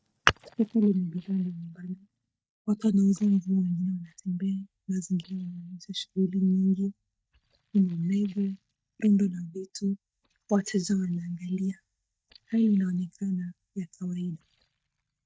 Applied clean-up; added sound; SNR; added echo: neural mask model DeepFilterNet 3.